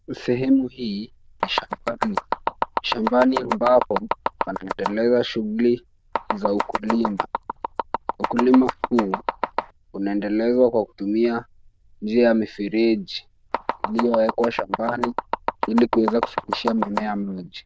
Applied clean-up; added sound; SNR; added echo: neural diffusion model UNIVERSE++.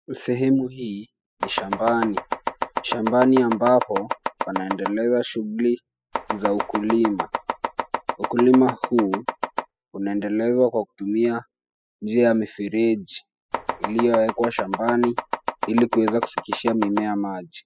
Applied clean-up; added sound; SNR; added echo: classical method spectral subtraction.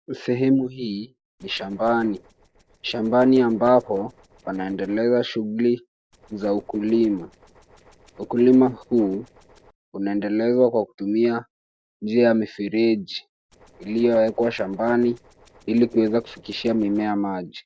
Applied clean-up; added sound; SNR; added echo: neural separator model SepFormer DNS4.